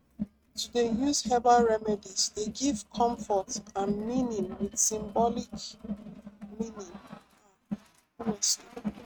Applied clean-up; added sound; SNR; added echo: neural mask model RNNoise.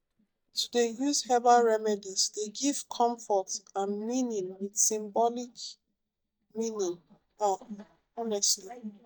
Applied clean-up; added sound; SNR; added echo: neural mask model DeepFilterNet 3.